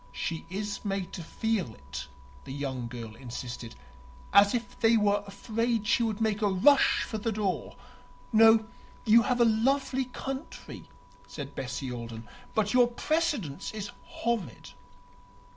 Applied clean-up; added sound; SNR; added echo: none; none; none; none.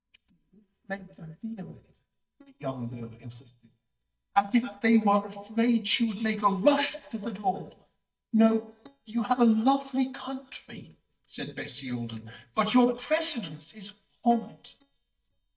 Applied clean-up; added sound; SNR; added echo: neural mask model DeepFilterNet 3.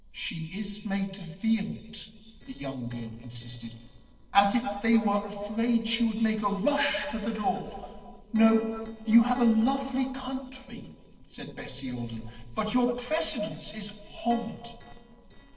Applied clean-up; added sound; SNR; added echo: neural separator model SepFormer DNS4.